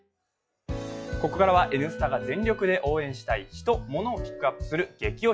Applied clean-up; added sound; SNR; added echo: classical method log-MMSE.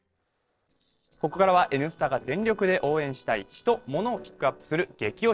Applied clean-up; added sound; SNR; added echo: neural separator model SepFormer DNS4.